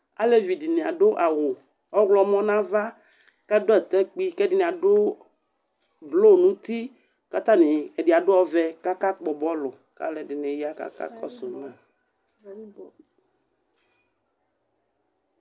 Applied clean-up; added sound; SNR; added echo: none; none; none; none.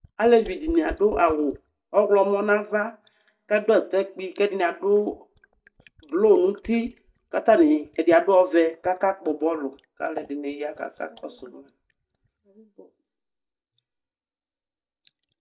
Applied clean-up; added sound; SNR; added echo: neural mask model DeepFilterNet 3.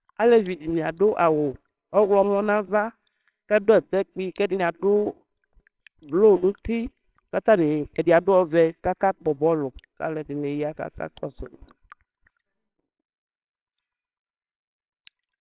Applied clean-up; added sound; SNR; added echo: neural separator model SepFormer WHAMR!.